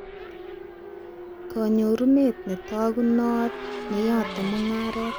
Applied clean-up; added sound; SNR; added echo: none; Race car, auto racing / Accelerating, revving, vroom; 11 dB; none.